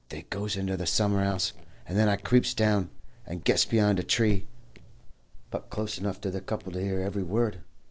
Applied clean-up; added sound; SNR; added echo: neural separator model SepFormer DNS4.